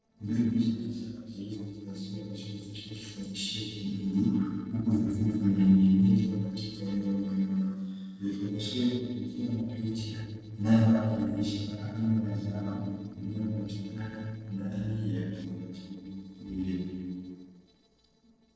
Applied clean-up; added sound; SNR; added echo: neural separator model SepFormer DNS4.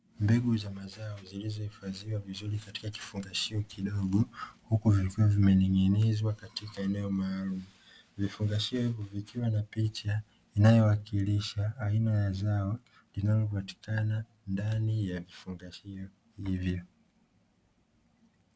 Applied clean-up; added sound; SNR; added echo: none; none; none; none.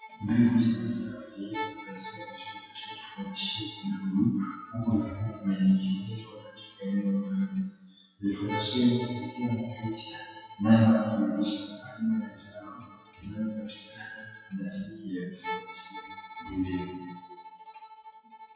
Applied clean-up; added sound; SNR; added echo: classical method WPE with log-MMSE.